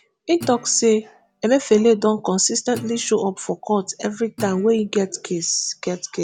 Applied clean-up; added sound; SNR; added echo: none; Guitar; 20 dB; none.